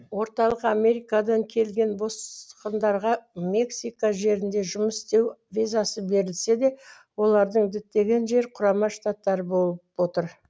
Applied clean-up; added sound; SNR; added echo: none; none; none; none.